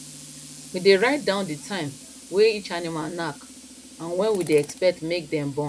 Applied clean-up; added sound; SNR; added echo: none; Tools; 17 dB; none.